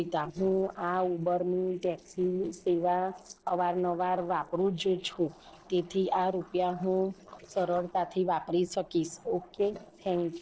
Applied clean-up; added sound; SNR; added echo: neural separator model SepFormer DNS4.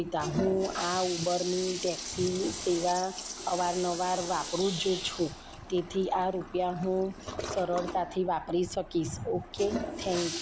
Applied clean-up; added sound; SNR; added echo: none; Toilet flush; 8 dB; none.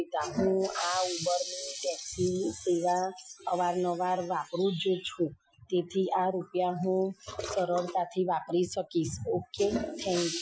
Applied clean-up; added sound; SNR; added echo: classical method Wiener filter.